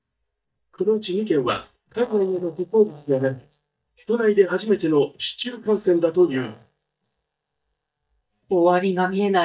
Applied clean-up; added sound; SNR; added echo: neural mask model DeepFilterNet 3.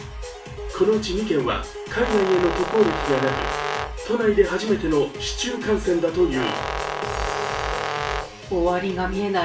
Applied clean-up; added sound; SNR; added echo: none; Brass instrument; 5 dB; reverberation time 0.3 s.